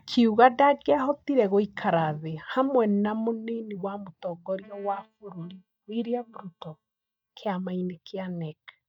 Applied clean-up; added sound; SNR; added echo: neural mask model DeepFilterNet 3.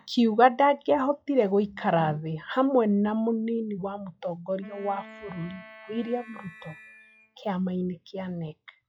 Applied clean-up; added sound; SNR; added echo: classical method log-MMSE.